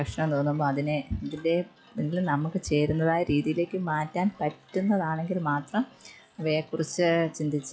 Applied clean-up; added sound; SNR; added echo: classical method log-MMSE.